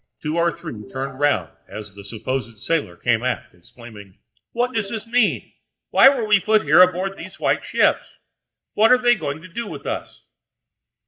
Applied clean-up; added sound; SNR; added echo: neural mask model DeepFilterNet 3.